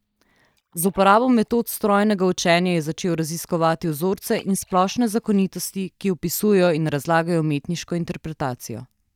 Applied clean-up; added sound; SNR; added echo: neural mask model DeepFilterNet 3.